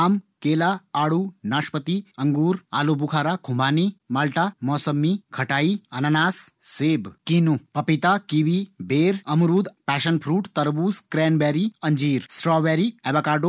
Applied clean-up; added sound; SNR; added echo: none; none; none; none.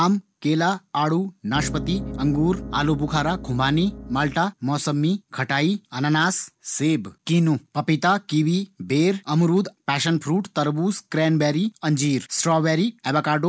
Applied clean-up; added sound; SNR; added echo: none; Piano; 10 dB; none.